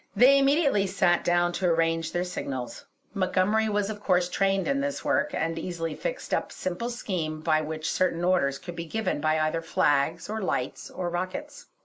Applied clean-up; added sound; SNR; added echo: none; none; none; none.